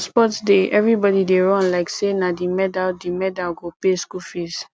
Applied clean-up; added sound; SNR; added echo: none; none; none; none.